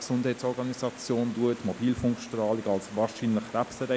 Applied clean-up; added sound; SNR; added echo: none; Stream; 18 dB; none.